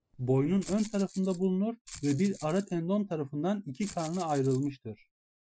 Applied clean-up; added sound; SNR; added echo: classical method Wiener filter.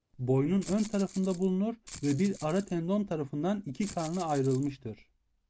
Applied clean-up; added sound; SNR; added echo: none; Rattle (instrument); 17 dB; none.